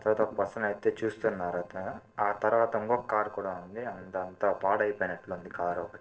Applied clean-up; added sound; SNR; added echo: neural separator model SepFormer DNS4.